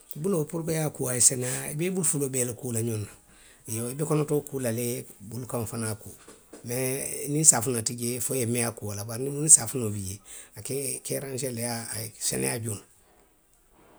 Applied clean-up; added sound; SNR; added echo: none; none; none; none.